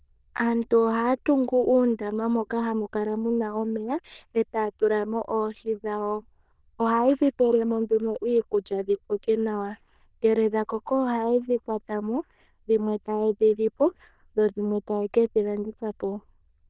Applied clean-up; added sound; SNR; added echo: neural diffusion model UNIVERSE++.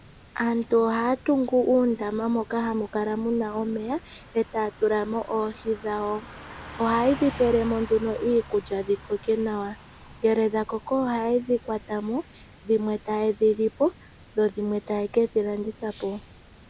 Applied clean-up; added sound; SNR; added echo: none; Water + Car passing by / Truck; 19 dB; none.